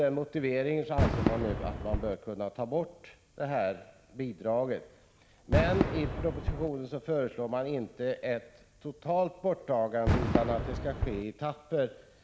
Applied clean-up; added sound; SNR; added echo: none; Fireworks; 3 dB; none.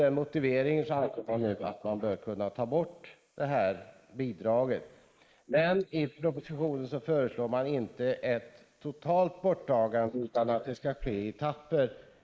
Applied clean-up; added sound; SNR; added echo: neural mask model Resemble Enhance denoiser.